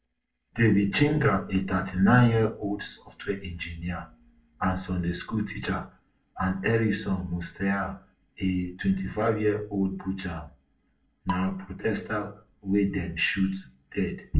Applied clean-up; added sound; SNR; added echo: neural separator model SepFormer DNS4.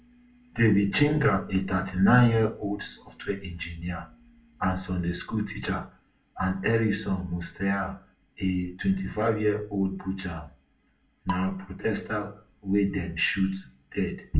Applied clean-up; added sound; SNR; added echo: none; Bowed string instrument; 15 dB; reverberation time 0.2 s.